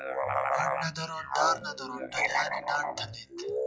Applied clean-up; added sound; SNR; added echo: classical method log-MMSE.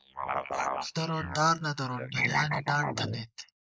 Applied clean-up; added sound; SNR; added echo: neural mask model Resemble Enhance denoiser.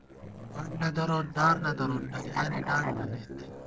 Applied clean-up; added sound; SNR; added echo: neural separator model SepFormer DNS4.